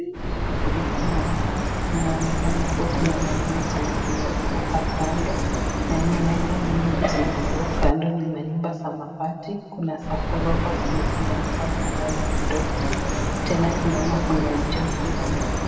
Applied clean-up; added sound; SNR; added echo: none; Chirp, tweet; -3 dB; reverberation time 2.1 s.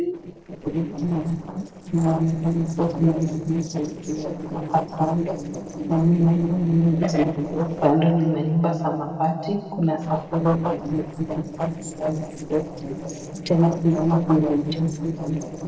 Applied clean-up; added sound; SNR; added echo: neural separator model SepFormer DNS4.